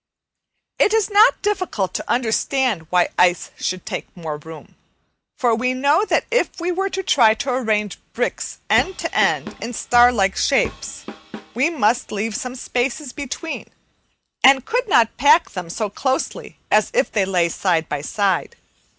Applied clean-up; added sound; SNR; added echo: none; Drum kit; 15 dB; none.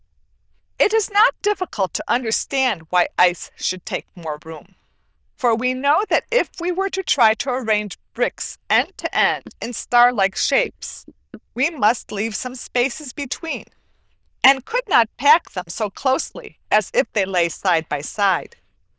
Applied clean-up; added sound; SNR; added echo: neural diffusion model UNIVERSE++.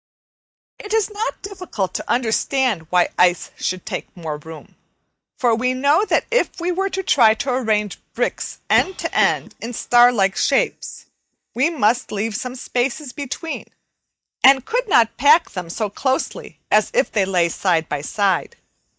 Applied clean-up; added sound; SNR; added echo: neural mask model DeepFilterNet 3.